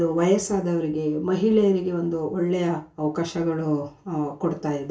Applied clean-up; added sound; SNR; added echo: none; none; none; reverberation time 0.2 s.